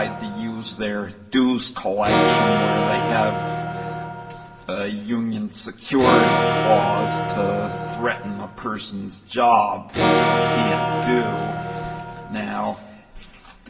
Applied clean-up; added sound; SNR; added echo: none; Electric guitar / Acoustic guitar; -1 dB; reverberation time 1.8 s.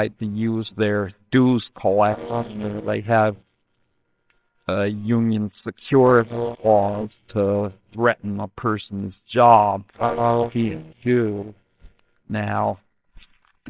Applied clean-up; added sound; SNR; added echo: neural separator model SepFormer WHAMR!.